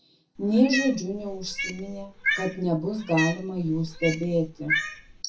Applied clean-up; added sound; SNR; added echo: none; Cat; 6 dB; reverberation time 0.3 s.